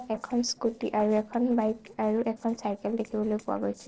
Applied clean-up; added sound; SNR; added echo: neural separator model SepFormer DNS4.